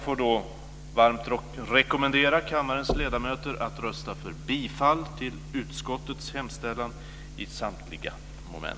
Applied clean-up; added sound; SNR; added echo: none; Knock; 9 dB; none.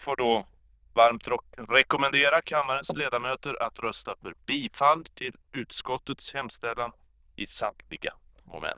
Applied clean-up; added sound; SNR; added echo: neural diffusion model UNIVERSE++.